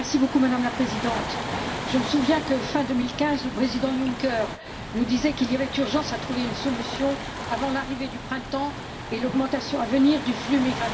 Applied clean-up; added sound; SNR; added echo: none; Waves, surf; 7 dB; reverberation time 0.6 s.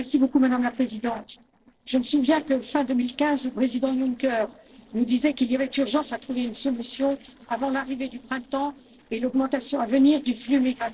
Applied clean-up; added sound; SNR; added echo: neural separator model SepFormer DNS4.